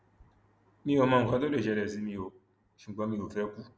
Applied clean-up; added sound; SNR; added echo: none; none; none; none.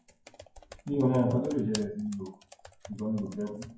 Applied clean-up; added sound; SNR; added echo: classical method WPE with log-MMSE.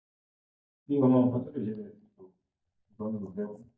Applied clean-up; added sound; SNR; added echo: neural mask model DeepFilterNet 3.